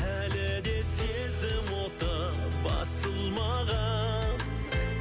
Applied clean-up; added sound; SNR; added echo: none; Bowed string instrument; 19 dB; none.